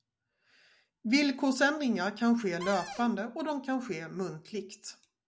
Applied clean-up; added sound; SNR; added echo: none; Cupboard open or close; 11 dB; none.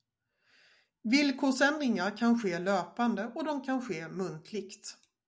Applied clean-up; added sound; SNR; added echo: none; none; none; none.